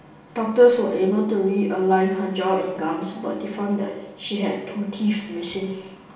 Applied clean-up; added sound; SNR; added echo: none; none; none; reverberation time 0.9 s.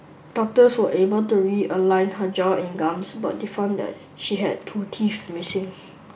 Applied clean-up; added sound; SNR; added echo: none; none; none; none.